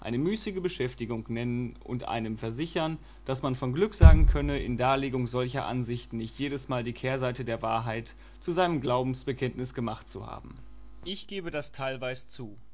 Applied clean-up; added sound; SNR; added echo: none; Bass drum; -1 dB; none.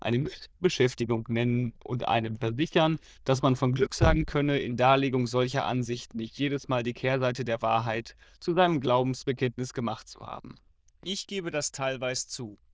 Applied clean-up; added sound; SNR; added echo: neural diffusion model UNIVERSE++.